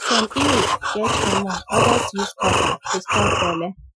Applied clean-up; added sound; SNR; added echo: classical method Wiener filter.